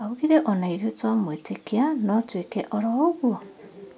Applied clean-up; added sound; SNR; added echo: none; none; none; none.